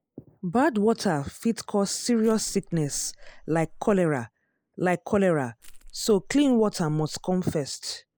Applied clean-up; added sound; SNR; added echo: neural mask model Resemble Enhance denoiser.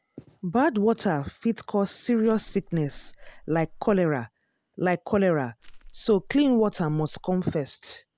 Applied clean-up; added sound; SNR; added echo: none; Crushing; 19 dB; none.